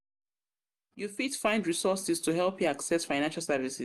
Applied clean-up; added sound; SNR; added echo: none; none; none; none.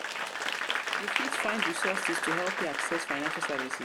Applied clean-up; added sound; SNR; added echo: none; Applause / Crowd; -5 dB; none.